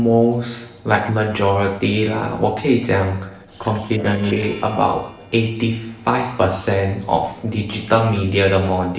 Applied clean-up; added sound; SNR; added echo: neural separator model SepFormer DNS4.